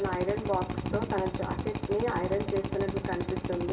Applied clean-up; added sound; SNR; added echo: none; Drill; 3 dB; reverberation time 0.6 s.